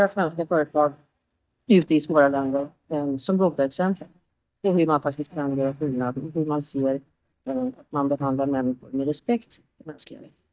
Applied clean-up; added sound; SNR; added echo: neural mask model DeepFilterNet 3.